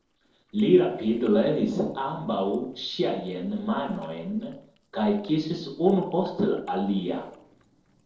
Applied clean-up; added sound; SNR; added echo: neural separator model SepFormer DNS4.